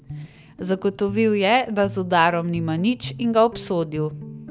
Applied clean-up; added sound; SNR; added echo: none; Guitar; 15 dB; none.